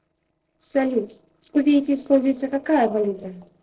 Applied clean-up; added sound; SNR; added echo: neural separator model SepFormer DNS4.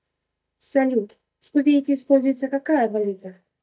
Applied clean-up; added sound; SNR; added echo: neural mask model DeepFilterNet 3.